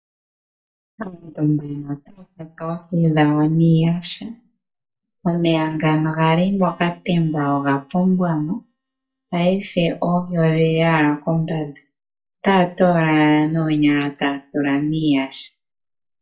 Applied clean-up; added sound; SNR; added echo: neural mask model DeepFilterNet 3.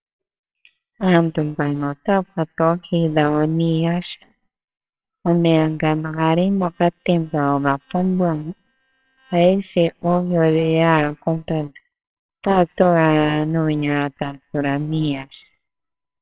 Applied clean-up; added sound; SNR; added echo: neural separator model SepFormer WHAMR!.